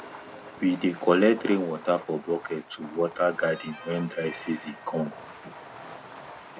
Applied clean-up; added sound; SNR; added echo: none; Harmonica + Fireworks; 16 dB; none.